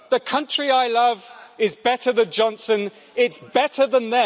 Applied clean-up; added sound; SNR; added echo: none; none; none; none.